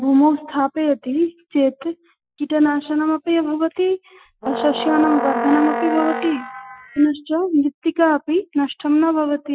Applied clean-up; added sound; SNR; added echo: classical method Wiener filter.